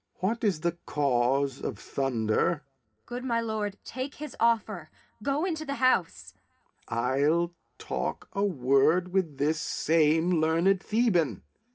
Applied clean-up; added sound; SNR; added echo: none; none; none; reverberation time 0.3 s.